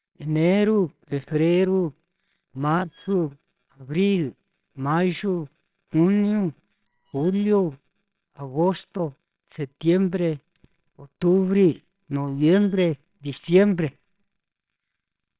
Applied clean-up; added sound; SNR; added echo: neural separator model SepFormer WHAMR!.